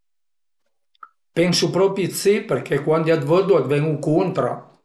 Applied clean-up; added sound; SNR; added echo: none; none; none; none.